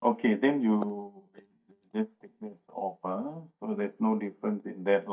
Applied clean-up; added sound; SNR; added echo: neural mask model DeepFilterNet 3.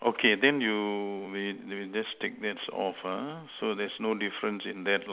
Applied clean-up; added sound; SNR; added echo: none; none; none; none.